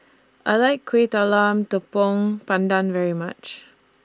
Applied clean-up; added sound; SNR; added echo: none; none; none; none.